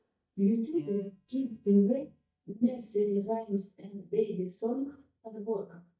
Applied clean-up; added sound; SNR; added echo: neural mask model DeepFilterNet 3.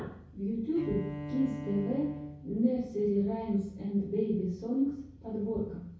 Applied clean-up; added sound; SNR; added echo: none; Bowed string instrument; 10 dB; reverberation time 0.6 s.